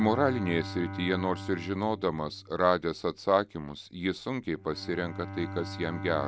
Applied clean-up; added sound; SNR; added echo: none; Bowed string instrument; 11 dB; none.